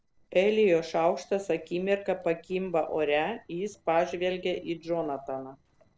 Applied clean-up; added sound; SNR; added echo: neural separator model SepFormer DNS4.